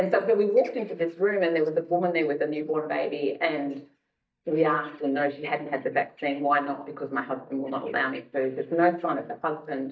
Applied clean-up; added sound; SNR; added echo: neural mask model DeepFilterNet 3.